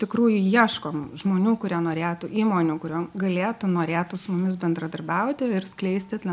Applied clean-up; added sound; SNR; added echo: none; none; none; none.